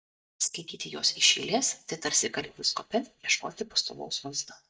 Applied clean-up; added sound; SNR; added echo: neural mask model DeepFilterNet 3.